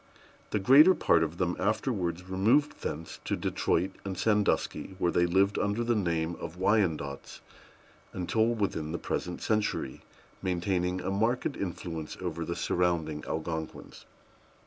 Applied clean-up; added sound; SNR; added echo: none; none; none; none.